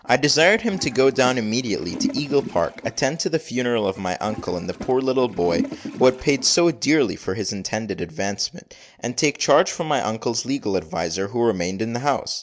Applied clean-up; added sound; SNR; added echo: none; Toilet flush; 12 dB; none.